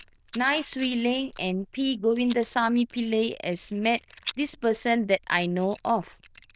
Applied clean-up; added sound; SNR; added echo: neural diffusion model UNIVERSE++.